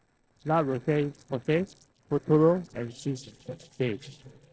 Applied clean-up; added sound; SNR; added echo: neural separator model SepFormer DNS4.